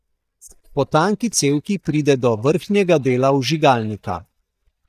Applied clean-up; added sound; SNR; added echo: neural mask model DeepFilterNet 3.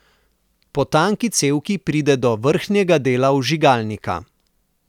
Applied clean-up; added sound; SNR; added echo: none; none; none; none.